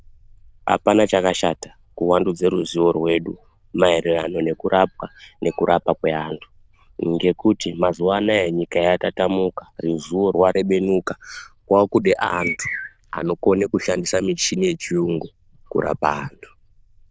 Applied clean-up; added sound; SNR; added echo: neural diffusion model UNIVERSE++.